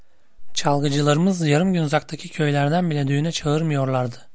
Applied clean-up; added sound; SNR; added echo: none; none; none; none.